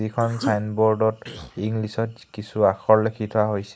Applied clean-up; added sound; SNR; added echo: neural mask model Resemble Enhance denoiser.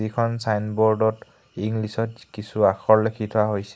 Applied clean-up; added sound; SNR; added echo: none; none; none; none.